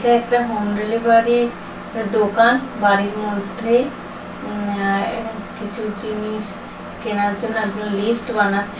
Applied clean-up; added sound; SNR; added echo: none; Engine; 16 dB; reverberation time 0.3 s.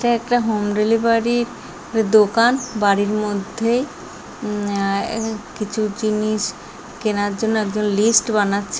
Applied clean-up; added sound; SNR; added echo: none; none; none; none.